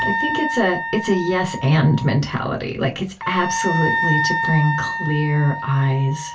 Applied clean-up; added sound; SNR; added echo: none; Wind instrument, woodwind instrument; 5 dB; reverberation time 0.2 s.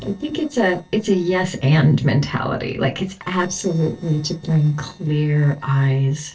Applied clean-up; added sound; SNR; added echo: neural separator model SepFormer DNS4.